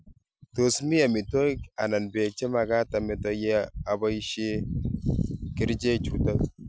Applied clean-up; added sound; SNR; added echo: none; none; none; none.